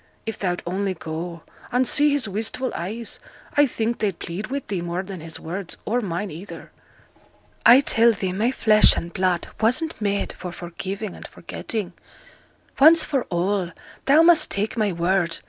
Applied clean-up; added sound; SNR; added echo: none; none; none; none.